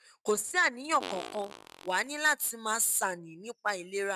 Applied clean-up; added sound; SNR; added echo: neural mask model RNNoise.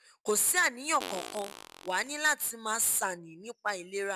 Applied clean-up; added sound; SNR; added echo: none; Fart; 12 dB; none.